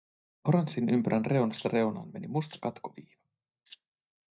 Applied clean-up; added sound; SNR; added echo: neural mask model DeepFilterNet 3.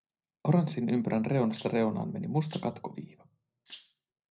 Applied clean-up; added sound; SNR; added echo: neural separator model SepFormer DNS4.